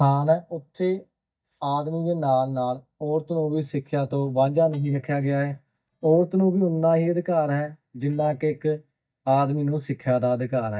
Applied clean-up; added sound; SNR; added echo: neural mask model DeepFilterNet 3.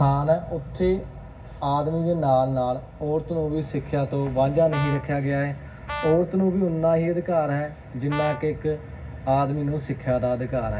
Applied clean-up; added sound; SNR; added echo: none; Brass instrument; 13 dB; reverberation time 0.4 s.